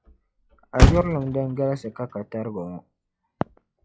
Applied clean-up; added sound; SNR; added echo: classical method log-MMSE.